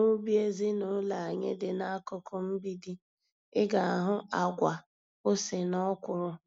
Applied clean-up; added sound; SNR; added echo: none; none; none; none.